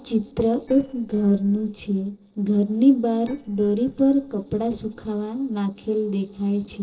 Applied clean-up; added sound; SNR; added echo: neural separator model SepFormer DNS4.